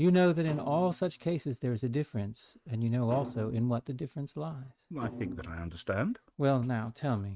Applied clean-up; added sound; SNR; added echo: neural mask model RNNoise.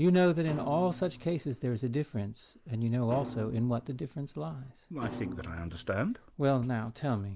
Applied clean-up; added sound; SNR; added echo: none; Thump, thud; 13 dB; none.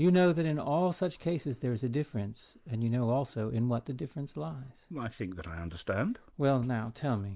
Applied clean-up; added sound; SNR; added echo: none; none; none; none.